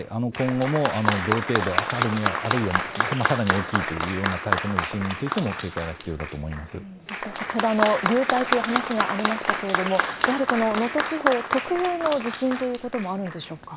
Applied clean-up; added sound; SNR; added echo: none; Applause; 2 dB; none.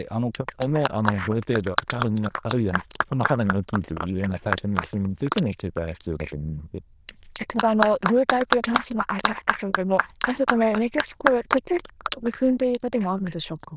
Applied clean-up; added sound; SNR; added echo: neural diffusion model UNIVERSE++.